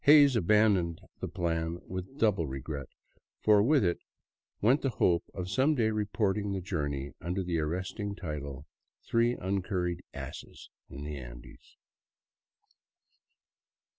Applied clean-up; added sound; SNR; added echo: none; none; none; none.